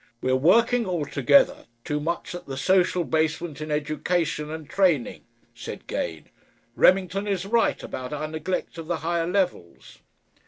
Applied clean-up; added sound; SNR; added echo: neural separator model SepFormer DNS4.